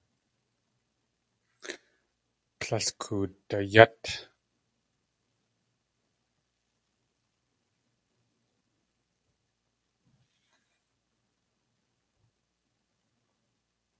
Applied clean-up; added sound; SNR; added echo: none; none; none; none.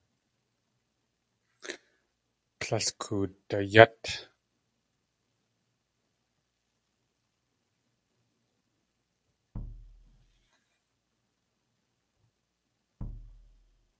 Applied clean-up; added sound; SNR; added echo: none; Bass drum; 11 dB; none.